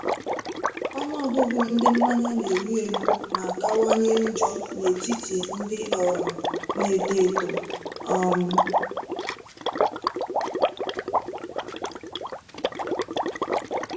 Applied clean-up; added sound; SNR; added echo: none; Water / Liquid; 0 dB; reverberation time 1.1 s.